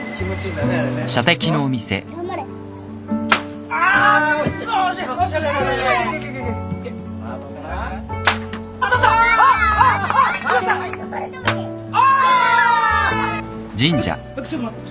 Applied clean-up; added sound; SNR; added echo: none; none; none; none.